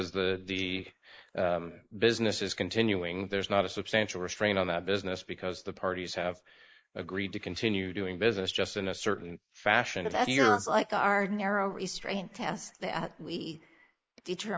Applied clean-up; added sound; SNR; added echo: neural mask model Resemble Enhance denoiser.